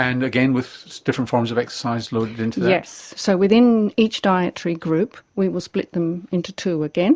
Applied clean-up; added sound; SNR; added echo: none; none; none; none.